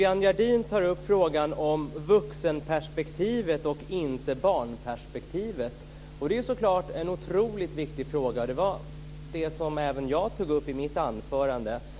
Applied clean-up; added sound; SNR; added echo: none; none; none; none.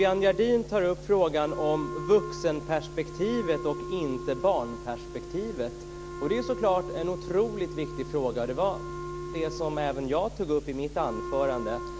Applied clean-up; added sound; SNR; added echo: none; Wind instrument, woodwind instrument; 11 dB; none.